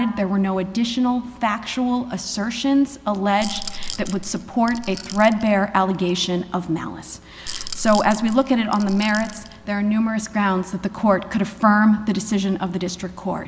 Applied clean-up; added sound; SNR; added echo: none; Rattle / Rattle (instrument); 11 dB; none.